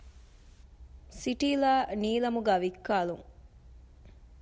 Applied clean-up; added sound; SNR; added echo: none; none; none; none.